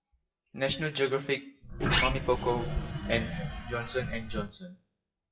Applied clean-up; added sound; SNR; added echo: classical method WPE with log-MMSE.